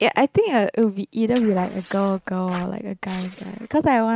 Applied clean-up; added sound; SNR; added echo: neural mask model RNNoise.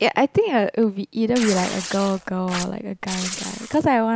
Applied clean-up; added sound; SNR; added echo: none; Tearing; 11 dB; none.